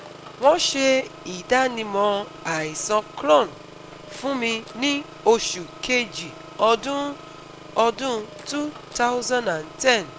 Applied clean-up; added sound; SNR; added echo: none; Engine; 17 dB; none.